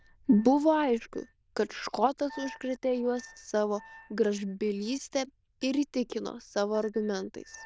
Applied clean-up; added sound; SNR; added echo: neural diffusion model UNIVERSE++.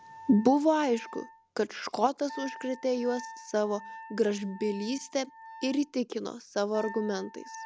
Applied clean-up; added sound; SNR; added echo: none; Wind instrument, woodwind instrument; 17 dB; none.